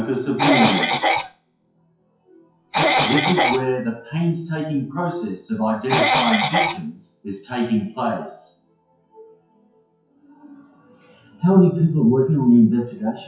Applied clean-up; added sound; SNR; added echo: classical method WPE with log-MMSE.